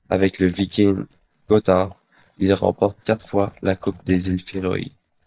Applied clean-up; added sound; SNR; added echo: neural mask model DeepFilterNet 3.